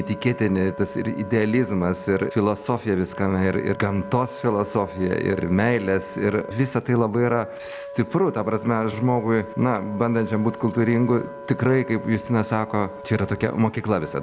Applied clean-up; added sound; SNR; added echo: none; Wind instrument, woodwind instrument; 15 dB; none.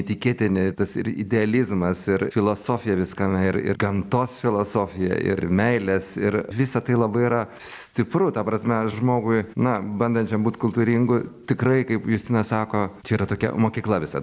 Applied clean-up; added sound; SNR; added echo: none; none; none; none.